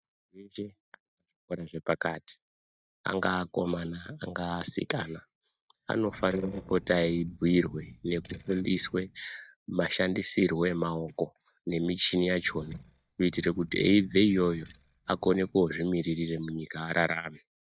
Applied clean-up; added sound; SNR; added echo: neural mask model DeepFilterNet 3.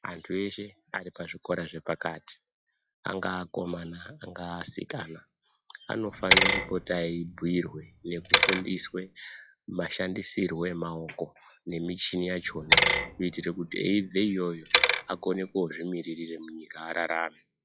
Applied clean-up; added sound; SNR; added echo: classical method log-MMSE.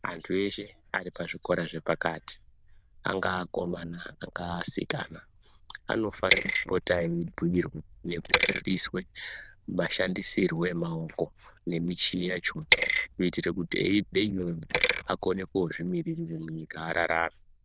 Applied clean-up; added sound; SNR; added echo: neural diffusion model UNIVERSE++.